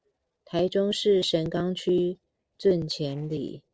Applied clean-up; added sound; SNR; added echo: neural separator model SepFormer DNS4.